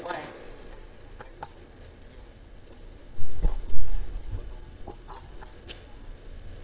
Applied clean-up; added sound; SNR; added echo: neural mask model DeepFilterNet 3.